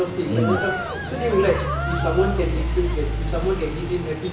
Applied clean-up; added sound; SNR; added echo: none; Idling / Truck + Cheering; 2 dB; none.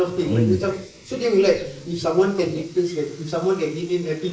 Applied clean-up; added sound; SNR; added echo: neural mask model Resemble Enhance denoiser.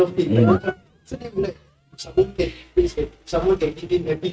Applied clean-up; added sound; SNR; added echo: neural mask model RNNoise.